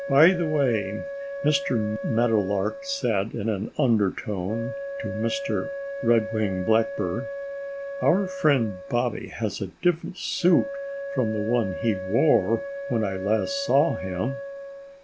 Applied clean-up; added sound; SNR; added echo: none; Wind instrument, woodwind instrument; 9 dB; none.